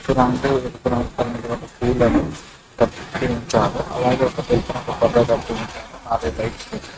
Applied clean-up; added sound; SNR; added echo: neural mask model RNNoise.